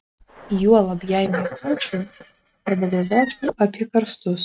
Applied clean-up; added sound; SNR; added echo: neural mask model RNNoise.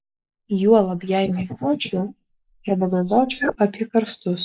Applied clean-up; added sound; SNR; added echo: neural mask model Resemble Enhance denoiser.